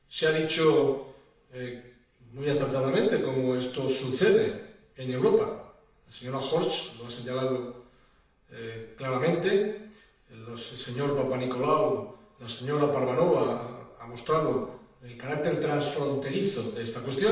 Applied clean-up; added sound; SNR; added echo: none; none; none; reverberation time 0.7 s.